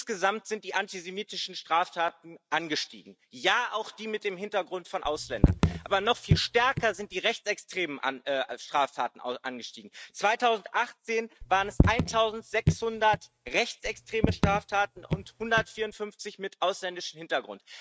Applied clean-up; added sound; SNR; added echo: neural mask model RNNoise.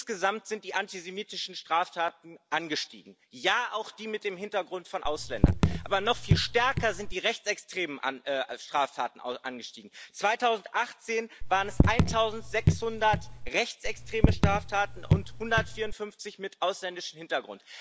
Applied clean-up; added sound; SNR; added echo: none; Raindrop / Drip; -4 dB; none.